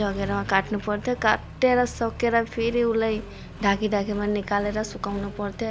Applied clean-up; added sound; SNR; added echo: none; Accelerating, revving, vroom; 13 dB; none.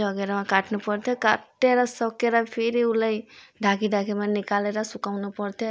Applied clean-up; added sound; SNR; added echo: none; none; none; none.